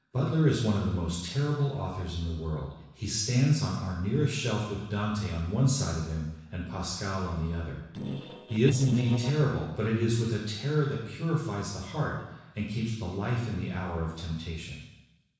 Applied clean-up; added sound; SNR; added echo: neural separator model SepFormer DNS4.